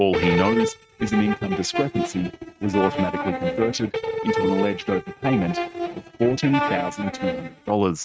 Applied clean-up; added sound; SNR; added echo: neural mask model RNNoise.